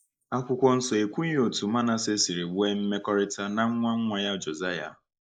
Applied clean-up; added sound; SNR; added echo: neural mask model Resemble Enhance denoiser.